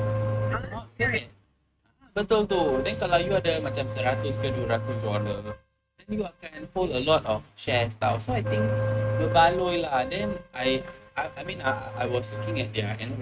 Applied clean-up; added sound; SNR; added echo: neural mask model RNNoise.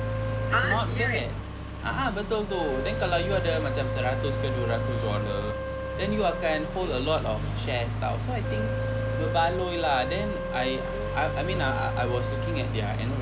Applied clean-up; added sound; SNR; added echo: none; Accelerating, revving, vroom + Wind instrument, woodwind instrument; -1 dB; none.